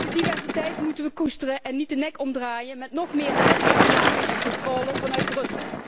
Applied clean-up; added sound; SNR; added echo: none; Bicycle; -3 dB; none.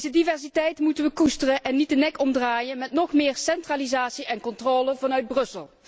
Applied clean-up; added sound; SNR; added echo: none; none; none; none.